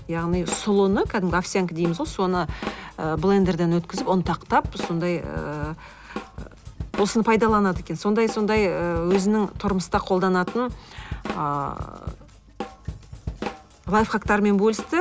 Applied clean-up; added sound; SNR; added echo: none; Drum kit; 12 dB; none.